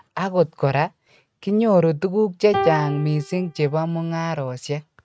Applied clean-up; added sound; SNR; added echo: neural mask model RNNoise.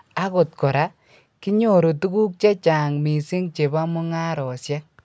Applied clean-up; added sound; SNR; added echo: none; none; none; none.